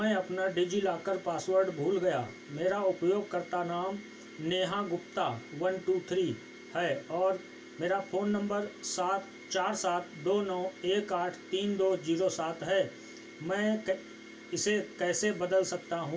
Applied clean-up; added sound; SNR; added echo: none; none; none; reverberation time 0.1 s.